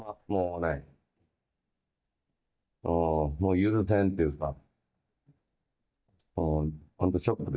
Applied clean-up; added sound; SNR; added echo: neural mask model DeepFilterNet 3.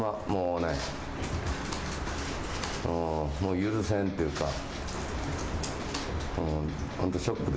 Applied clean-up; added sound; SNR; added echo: none; Electric guitar; 14 dB; none.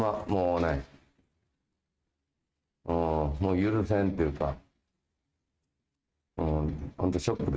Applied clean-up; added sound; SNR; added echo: neural mask model RNNoise.